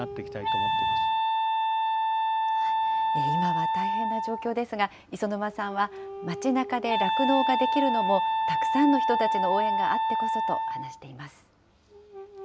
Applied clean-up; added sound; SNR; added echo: none; Wind instrument, woodwind instrument; -3 dB; none.